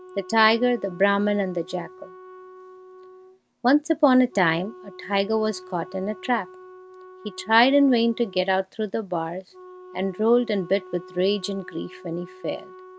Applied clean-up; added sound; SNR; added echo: none; Wind instrument, woodwind instrument; 20 dB; none.